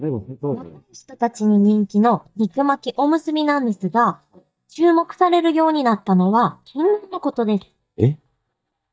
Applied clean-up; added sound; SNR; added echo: neural mask model DeepFilterNet 3.